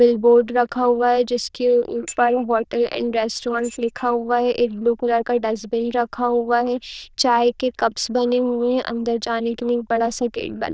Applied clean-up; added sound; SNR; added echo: neural diffusion model UNIVERSE++.